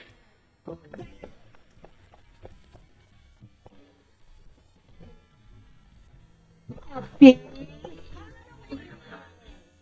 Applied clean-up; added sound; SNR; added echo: neural mask model DeepFilterNet 3.